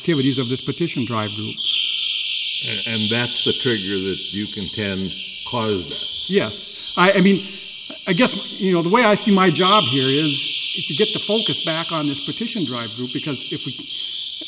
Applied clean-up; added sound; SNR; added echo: none; Bird vocalization, bird call, bird song; 5 dB; none.